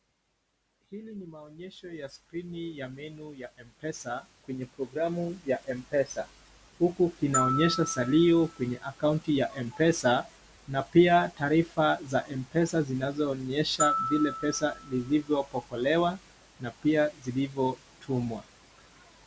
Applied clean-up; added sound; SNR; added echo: none; Glockenspiel; 7 dB; none.